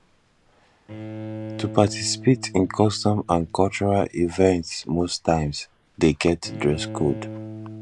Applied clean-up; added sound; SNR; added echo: none; Bowed string instrument; 14 dB; none.